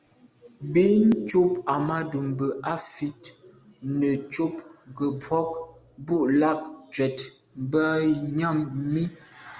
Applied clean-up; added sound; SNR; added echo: none; none; none; none.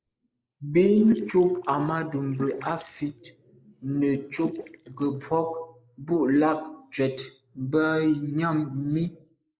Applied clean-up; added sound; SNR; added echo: neural mask model Resemble Enhance denoiser.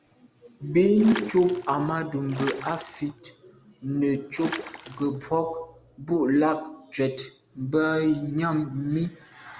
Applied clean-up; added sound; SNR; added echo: none; Water / Splash, splatter; 12 dB; none.